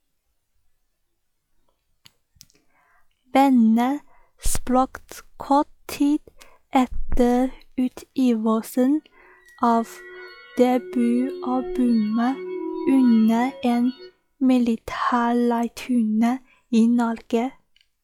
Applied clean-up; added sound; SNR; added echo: classical method log-MMSE.